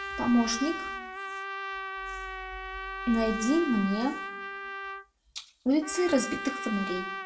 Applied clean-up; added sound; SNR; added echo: none; Trumpet; 6 dB; reverberation time 0.5 s.